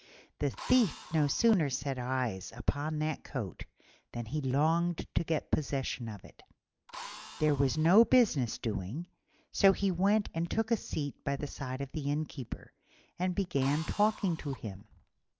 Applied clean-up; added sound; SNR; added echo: none; Drill; 17 dB; none.